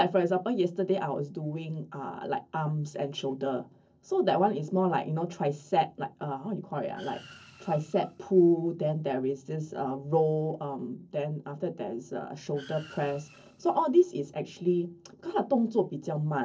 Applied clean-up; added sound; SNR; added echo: neural separator model SepFormer DNS4.